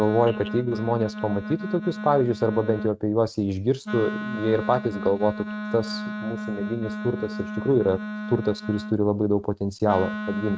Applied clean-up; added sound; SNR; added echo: neural mask model RNNoise.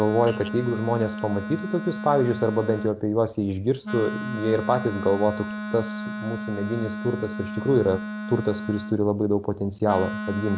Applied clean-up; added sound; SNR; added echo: none; Wind instrument, woodwind instrument; 8 dB; none.